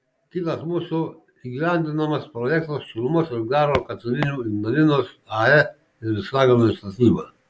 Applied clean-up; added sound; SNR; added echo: none; Walk, footsteps; 8 dB; none.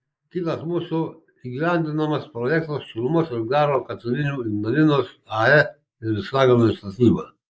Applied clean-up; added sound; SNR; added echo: neural mask model Resemble Enhance denoiser.